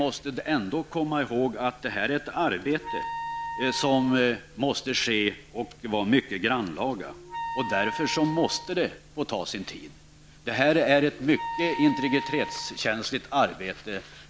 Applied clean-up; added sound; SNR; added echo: none; Wind instrument, woodwind instrument; 11 dB; none.